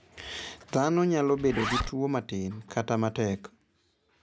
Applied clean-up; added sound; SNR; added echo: none; Zipper (clothing); 9 dB; none.